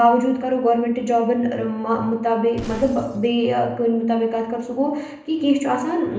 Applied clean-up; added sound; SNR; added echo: none; Glass; 17 dB; reverberation time 0.8 s.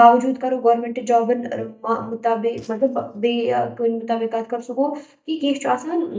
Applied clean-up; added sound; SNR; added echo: neural mask model DeepFilterNet 3.